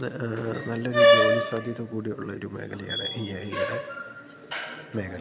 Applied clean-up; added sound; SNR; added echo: none; none; none; none.